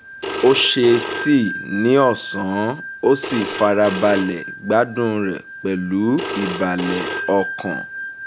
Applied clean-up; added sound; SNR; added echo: none; Telephone; 9 dB; none.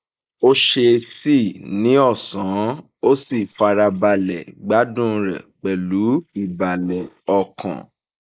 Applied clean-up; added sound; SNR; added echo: neural mask model Resemble Enhance denoiser.